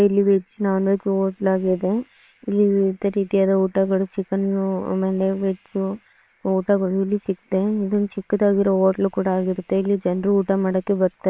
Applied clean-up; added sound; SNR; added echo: neural separator model SepFormer WHAM!.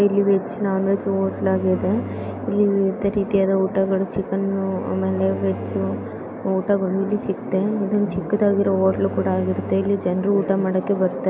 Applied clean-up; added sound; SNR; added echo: none; Bowed string instrument; 15 dB; none.